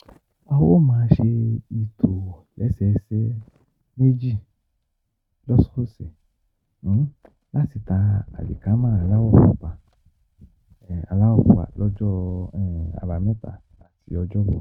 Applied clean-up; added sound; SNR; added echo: neural mask model RNNoise.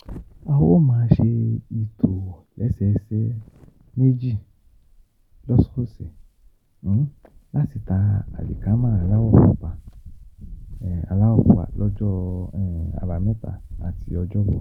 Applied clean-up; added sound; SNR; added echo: none; Wind; 15 dB; none.